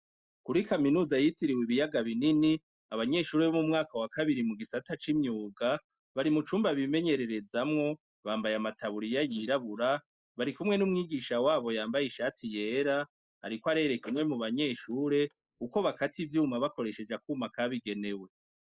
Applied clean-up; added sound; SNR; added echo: neural mask model Resemble Enhance denoiser.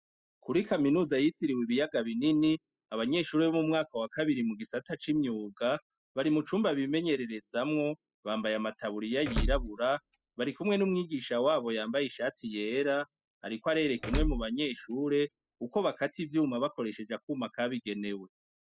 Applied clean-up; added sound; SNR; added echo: classical method spectral subtraction.